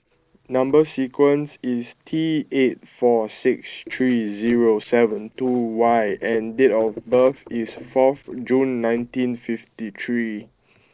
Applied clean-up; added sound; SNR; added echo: neural separator model SepFormer DNS4.